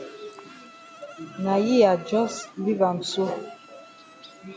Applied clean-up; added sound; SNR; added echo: none; Insect; 20 dB; none.